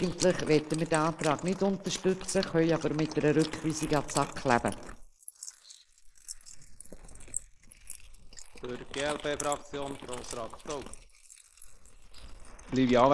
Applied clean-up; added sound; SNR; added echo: neural mask model Resemble Enhance denoiser.